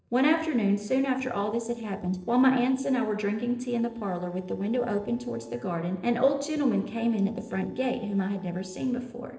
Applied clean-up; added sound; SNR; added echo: neural separator model SepFormer DNS4.